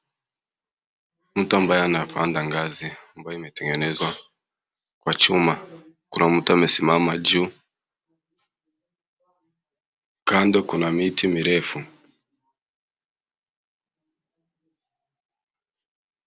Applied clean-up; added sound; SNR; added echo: none; none; none; none.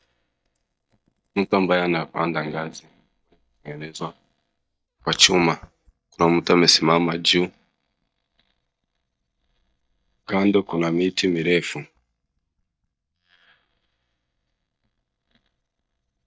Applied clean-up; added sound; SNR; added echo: neural mask model DeepFilterNet 3.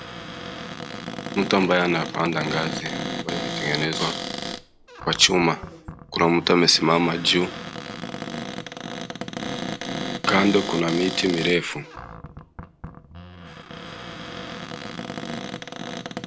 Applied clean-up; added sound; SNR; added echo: none; Cupboard open or close; 8 dB; none.